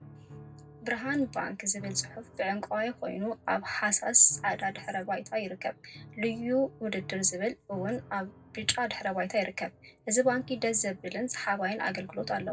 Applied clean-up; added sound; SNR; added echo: none; Piano; 19 dB; reverberation time 0.3 s.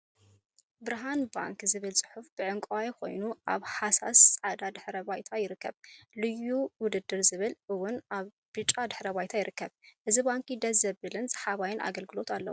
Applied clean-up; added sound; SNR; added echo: none; none; none; none.